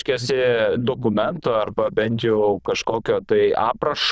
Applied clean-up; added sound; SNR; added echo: neural diffusion model UNIVERSE++.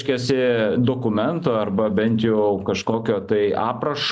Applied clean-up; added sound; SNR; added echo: none; none; none; none.